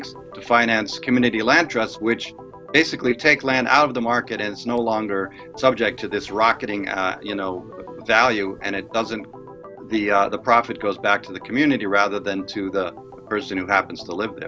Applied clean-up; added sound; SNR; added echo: none; Organ; 18 dB; none.